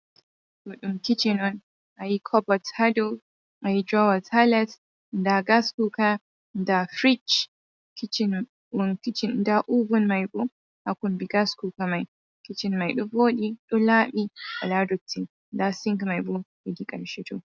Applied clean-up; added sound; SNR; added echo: none; none; none; none.